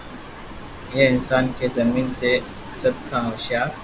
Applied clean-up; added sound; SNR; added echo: none; Ocean; 15 dB; none.